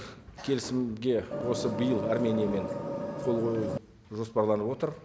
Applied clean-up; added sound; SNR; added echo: none; Vehicle; 3 dB; none.